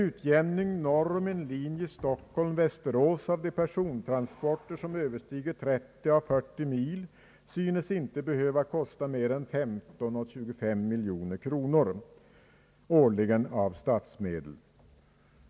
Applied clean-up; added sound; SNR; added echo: none; none; none; none.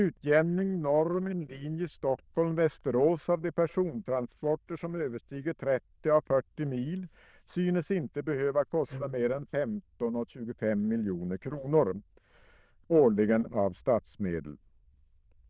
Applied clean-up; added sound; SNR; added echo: neural diffusion model UNIVERSE++.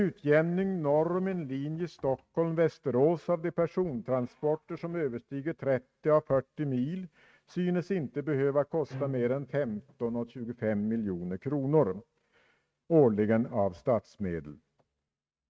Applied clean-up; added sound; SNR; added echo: neural mask model RNNoise.